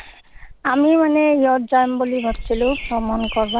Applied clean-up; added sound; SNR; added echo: none; Bird vocalization, bird call, bird song + Insect; 14 dB; none.